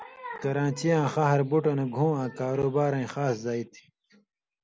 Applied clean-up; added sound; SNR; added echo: none; none; none; none.